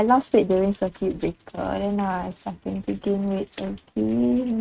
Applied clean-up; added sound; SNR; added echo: neural mask model RNNoise.